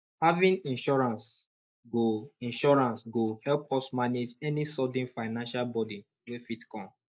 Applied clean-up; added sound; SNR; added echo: neural mask model Resemble Enhance denoiser.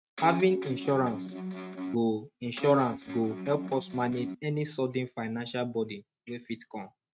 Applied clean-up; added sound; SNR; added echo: neural mask model RNNoise.